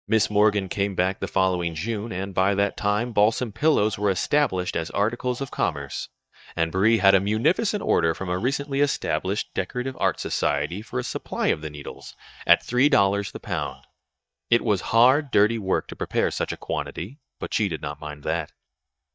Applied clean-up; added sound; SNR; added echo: neural mask model DeepFilterNet 3.